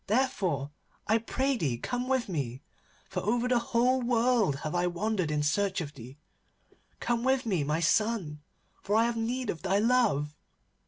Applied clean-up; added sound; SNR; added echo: none; none; none; none.